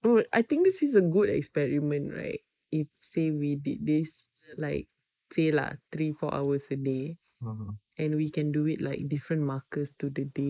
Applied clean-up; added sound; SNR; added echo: neural mask model Resemble Enhance denoiser.